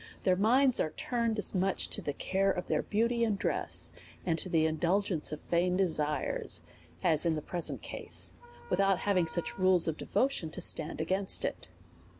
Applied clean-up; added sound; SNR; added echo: none; Wind instrument, woodwind instrument; 18 dB; none.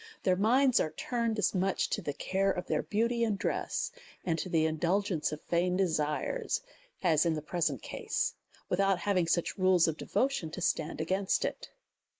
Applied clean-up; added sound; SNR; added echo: neural mask model Resemble Enhance denoiser.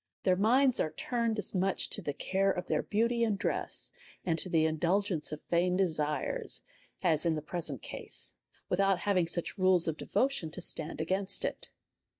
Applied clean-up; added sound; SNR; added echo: neural mask model DeepFilterNet 3.